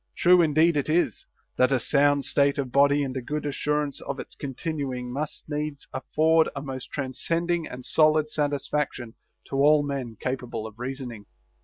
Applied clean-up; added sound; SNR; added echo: none; none; none; none.